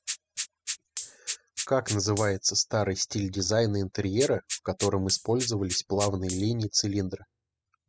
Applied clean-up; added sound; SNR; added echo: classical method spectral subtraction.